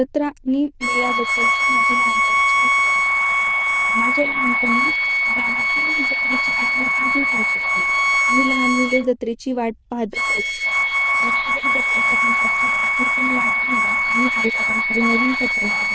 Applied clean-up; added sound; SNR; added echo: neural diffusion model UNIVERSE++.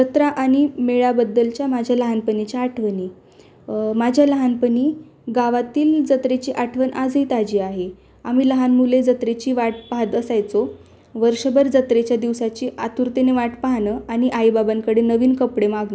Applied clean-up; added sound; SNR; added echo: none; none; none; none.